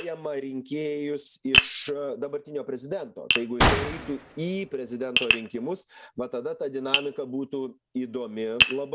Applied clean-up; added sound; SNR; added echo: none; Gunshot, gunfire + Tap; -3 dB; none.